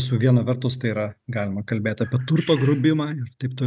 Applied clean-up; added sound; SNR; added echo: none; Bird; 19 dB; none.